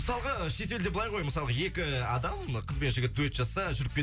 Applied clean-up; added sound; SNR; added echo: none; none; none; none.